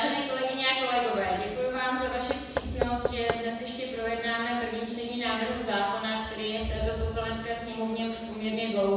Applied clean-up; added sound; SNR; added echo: none; Knock / Wood; 7 dB; reverberation time 1.1 s.